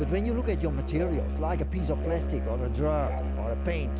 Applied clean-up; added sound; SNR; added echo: none; Musical instrument; -2 dB; none.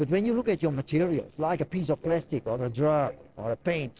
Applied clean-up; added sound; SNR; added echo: neural separator model SepFormer DNS4.